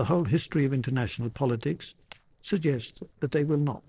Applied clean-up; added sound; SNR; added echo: neural separator model SepFormer DNS4.